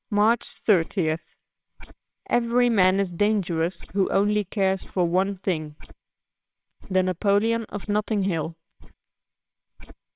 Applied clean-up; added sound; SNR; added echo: neural separator model SepFormer WHAMR!.